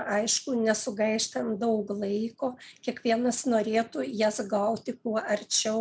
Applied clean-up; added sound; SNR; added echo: none; none; none; none.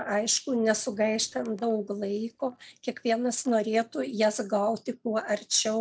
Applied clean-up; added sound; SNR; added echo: neural mask model DeepFilterNet 3.